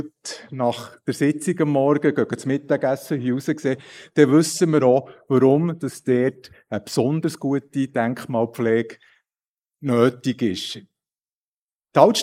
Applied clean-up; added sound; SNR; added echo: neural mask model Resemble Enhance denoiser.